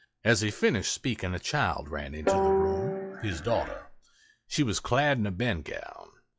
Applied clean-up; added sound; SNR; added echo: classical method log-MMSE.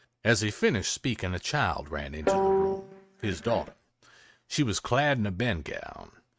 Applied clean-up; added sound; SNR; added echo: neural mask model RNNoise.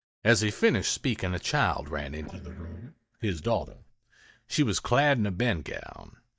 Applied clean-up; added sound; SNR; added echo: neural mask model DeepFilterNet 3.